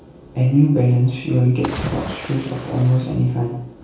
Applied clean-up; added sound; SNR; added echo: none; Splash, splatter; 12 dB; reverberation time 0.6 s.